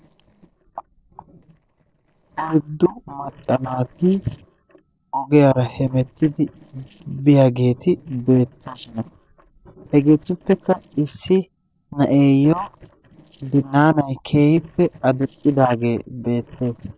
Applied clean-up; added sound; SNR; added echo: neural separator model SepFormer DNS4.